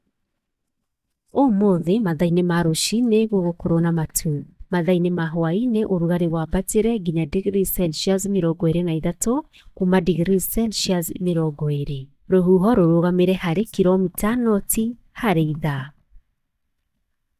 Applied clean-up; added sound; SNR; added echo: neural mask model DeepFilterNet 3.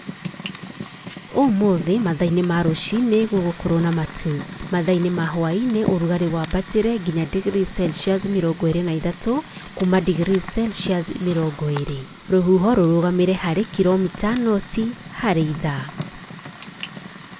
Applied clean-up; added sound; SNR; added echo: none; Fire; 12 dB; none.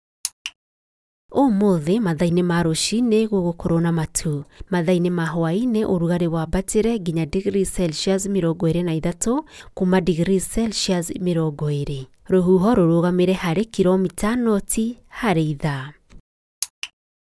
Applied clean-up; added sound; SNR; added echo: none; none; none; none.